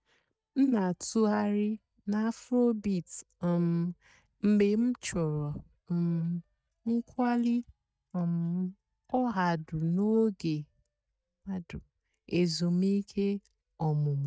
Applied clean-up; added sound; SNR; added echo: neural mask model DeepFilterNet 3.